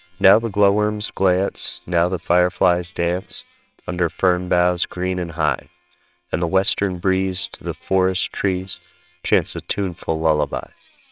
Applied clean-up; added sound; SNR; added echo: neural separator model SepFormer WHAMR!.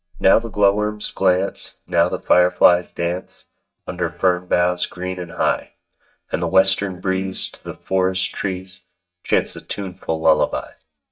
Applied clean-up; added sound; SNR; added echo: neural mask model DeepFilterNet 3.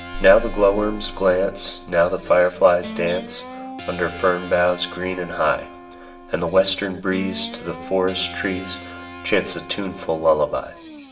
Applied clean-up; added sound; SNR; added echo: none; Guitar; 15 dB; reverberation time 0.7 s.